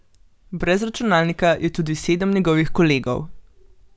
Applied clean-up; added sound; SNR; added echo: none; none; none; none.